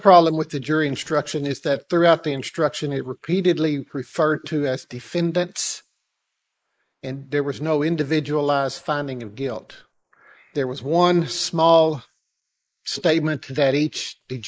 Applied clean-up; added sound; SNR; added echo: neural mask model Resemble Enhance denoiser.